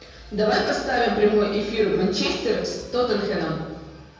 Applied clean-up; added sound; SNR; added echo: none; none; none; reverberation time 1.2 s.